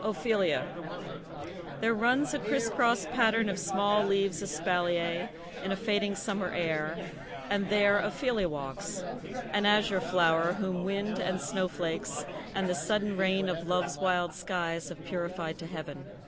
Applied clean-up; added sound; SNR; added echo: none; none; none; none.